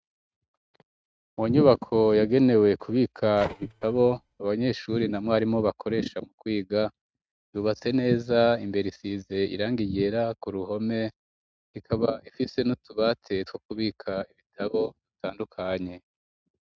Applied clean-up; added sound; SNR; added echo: neural mask model RNNoise.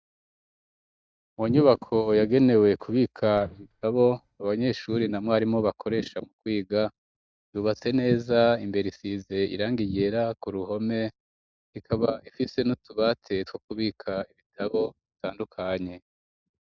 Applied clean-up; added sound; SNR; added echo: neural mask model DeepFilterNet 3.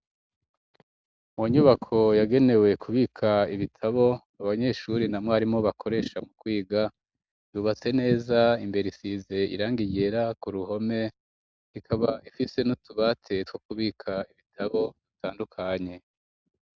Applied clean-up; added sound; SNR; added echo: none; none; none; none.